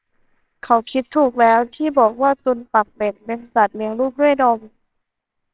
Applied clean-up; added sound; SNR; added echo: neural separator model SepFormer WHAMR!.